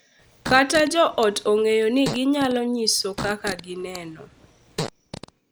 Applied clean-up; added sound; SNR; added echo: none; Fart; 13 dB; none.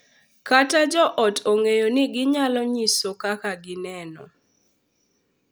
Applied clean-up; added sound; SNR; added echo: none; none; none; none.